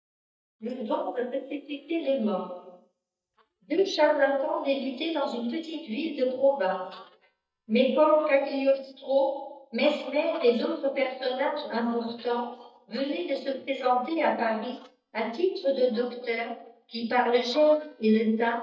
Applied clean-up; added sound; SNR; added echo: neural mask model DeepFilterNet 3.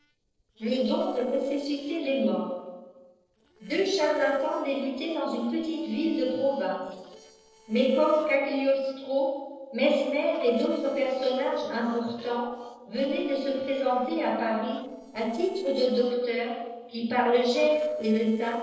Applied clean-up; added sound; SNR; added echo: neural separator model SepFormer DNS4.